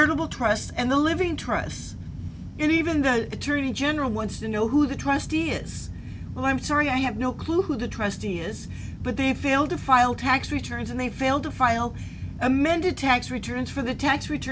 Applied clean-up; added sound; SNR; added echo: none; none; none; none.